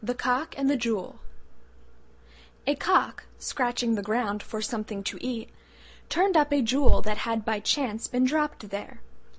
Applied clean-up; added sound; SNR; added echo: none; none; none; none.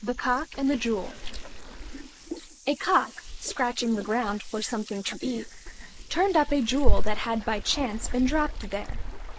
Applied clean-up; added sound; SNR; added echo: neural mask model Resemble Enhance denoiser.